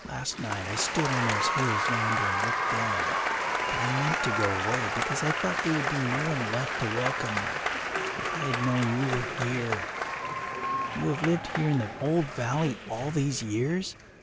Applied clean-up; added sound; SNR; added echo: none; Applause; 0 dB; none.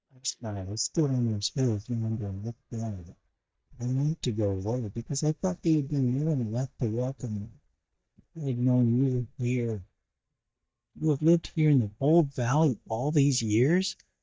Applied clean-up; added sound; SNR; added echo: neural mask model DeepFilterNet 3.